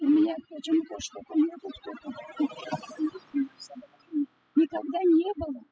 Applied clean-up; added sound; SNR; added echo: classical method spectral subtraction.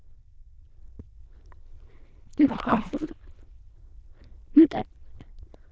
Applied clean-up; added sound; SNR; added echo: neural diffusion model UNIVERSE++.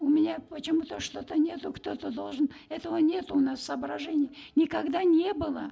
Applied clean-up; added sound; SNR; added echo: none; none; none; none.